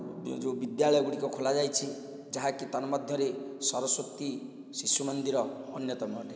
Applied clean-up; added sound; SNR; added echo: none; none; none; none.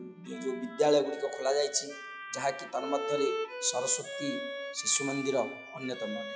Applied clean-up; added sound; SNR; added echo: classical method log-MMSE.